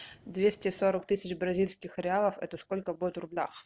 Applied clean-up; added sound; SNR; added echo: none; none; none; none.